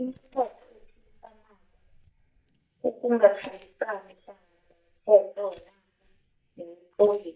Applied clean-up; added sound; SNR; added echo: neural mask model DeepFilterNet 3.